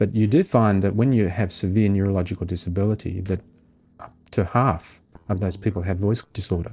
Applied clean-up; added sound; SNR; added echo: neural separator model SepFormer DNS4.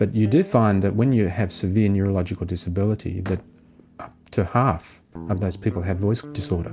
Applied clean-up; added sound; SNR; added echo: none; Slam + Guitar; 19 dB; none.